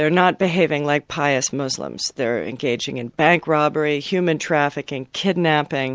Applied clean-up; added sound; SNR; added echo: none; none; none; none.